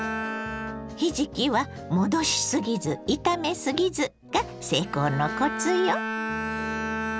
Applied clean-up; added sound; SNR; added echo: none; Bowed string instrument; 7 dB; none.